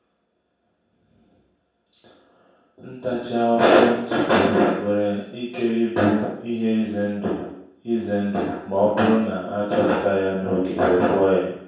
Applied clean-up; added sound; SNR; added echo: none; none; none; reverberation time 0.7 s.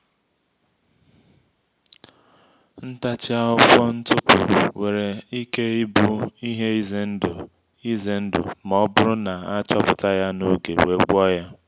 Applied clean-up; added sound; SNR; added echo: none; none; none; none.